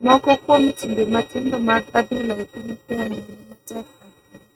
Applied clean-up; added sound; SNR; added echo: neural mask model RNNoise.